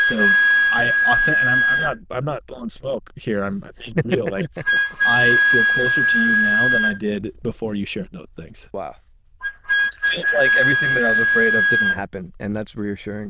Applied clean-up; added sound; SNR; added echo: neural diffusion model UNIVERSE++.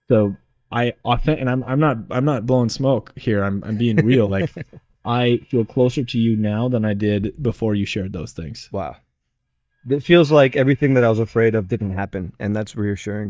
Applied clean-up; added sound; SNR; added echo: neural mask model DeepFilterNet 3.